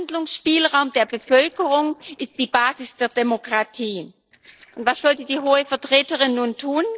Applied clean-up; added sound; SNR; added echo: neural separator model SepFormer DNS4.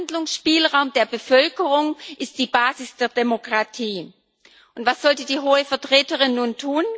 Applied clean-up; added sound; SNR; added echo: none; none; none; none.